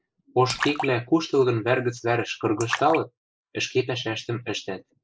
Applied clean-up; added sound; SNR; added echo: neural mask model Resemble Enhance denoiser.